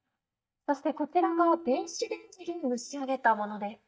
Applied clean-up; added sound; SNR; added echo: neural mask model DeepFilterNet 3.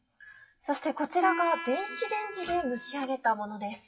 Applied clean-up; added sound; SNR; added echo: classical method WPE with log-MMSE.